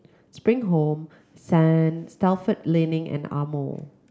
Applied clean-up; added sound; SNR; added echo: none; none; none; none.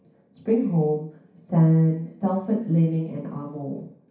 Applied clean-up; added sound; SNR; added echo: none; none; none; reverberation time 0.6 s.